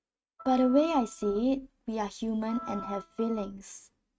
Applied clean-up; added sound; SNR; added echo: neural mask model RNNoise.